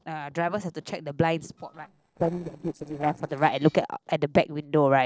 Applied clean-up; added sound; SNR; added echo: neural separator model SepFormer DNS4.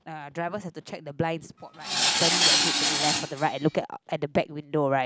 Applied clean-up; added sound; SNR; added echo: none; Tools; -5 dB; none.